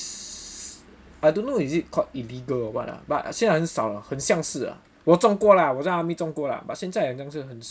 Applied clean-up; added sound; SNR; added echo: none; none; none; none.